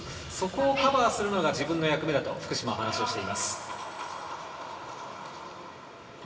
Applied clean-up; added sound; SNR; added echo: none; Hiss; 19 dB; reverberation time 1.2 s.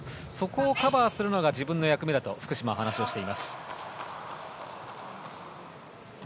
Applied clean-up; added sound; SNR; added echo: none; none; none; none.